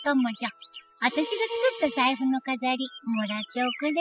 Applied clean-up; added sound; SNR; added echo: classical method spectral subtraction.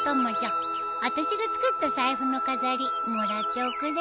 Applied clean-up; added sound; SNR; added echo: none; none; none; none.